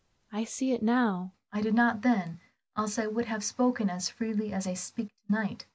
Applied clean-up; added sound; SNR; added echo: none; none; none; none.